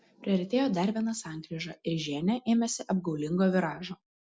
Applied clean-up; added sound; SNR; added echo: none; none; none; none.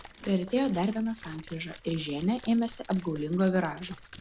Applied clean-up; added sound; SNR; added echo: none; Splash, splatter; 19 dB; none.